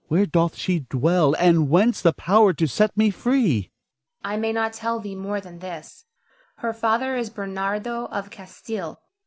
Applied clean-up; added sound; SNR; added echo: none; none; none; none.